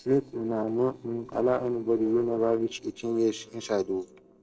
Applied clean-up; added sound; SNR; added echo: neural separator model SepFormer DNS4.